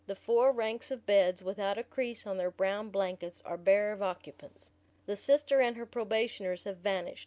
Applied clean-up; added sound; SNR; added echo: none; none; none; none.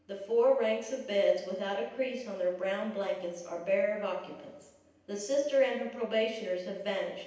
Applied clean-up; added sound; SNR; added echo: none; none; none; reverberation time 0.9 s.